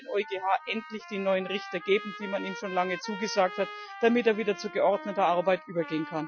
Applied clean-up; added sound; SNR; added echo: classical method Wiener filter.